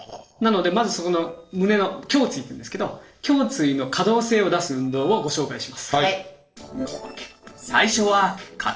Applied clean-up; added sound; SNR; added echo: neural separator model SepFormer DNS4.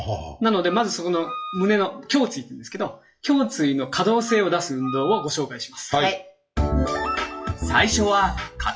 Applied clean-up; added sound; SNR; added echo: classical method WPE with log-MMSE.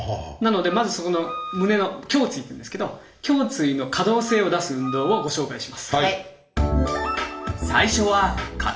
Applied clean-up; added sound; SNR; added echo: none; Wind instrument, woodwind instrument; 13 dB; reverberation time 0.5 s.